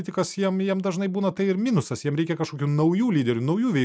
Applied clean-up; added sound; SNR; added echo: none; none; none; none.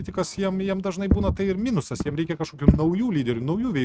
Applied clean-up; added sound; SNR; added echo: neural mask model RNNoise.